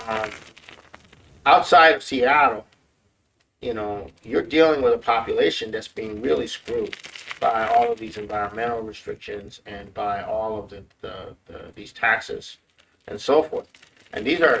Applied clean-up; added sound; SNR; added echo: neural mask model RNNoise.